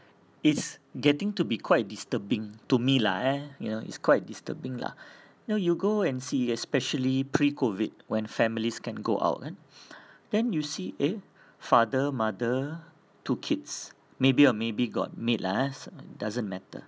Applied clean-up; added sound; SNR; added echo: none; none; none; none.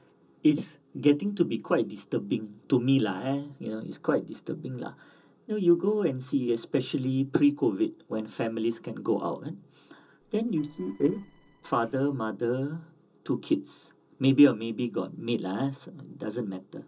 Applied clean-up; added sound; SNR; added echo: neural separator model SepFormer DNS4.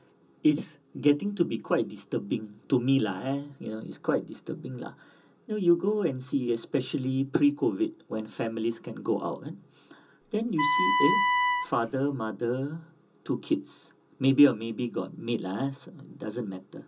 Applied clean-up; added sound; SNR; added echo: none; Wind instrument, woodwind instrument; -2 dB; reverberation time 0.2 s.